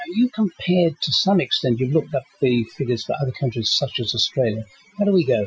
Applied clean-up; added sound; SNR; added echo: classical method Wiener filter.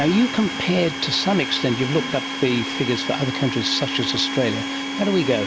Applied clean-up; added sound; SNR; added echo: none; Fireworks + Domestic sounds, home sounds; 6 dB; none.